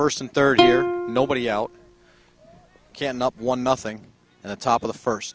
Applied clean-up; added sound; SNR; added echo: none; Plucked string instrument; 1 dB; none.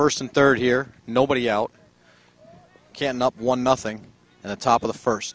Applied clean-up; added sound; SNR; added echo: none; none; none; none.